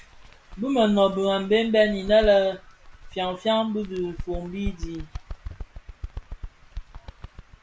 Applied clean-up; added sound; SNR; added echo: none; Bird; 13 dB; none.